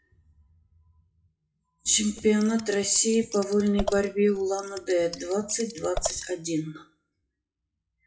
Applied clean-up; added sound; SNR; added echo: classical method WPE with log-MMSE.